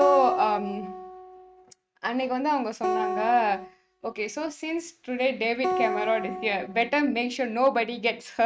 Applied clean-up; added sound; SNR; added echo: neural mask model RNNoise.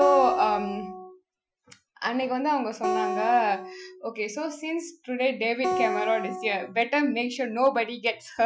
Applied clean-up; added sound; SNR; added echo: classical method Wiener filter.